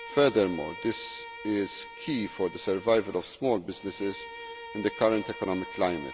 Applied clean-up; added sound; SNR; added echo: none; Bowed string instrument; 14 dB; none.